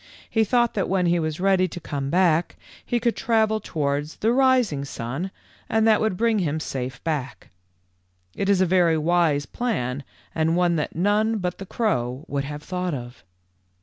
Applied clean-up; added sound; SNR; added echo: none; none; none; none.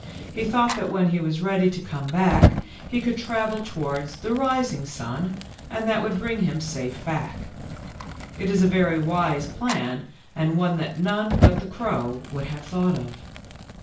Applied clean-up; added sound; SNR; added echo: none; Fire; 4 dB; reverberation time 0.3 s.